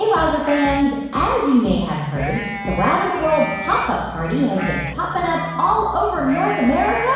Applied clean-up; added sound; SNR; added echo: none; Livestock, farm animals, working animals; 12 dB; reverberation time 1.1 s.